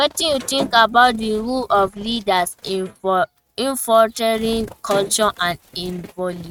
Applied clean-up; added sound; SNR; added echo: neural mask model RNNoise.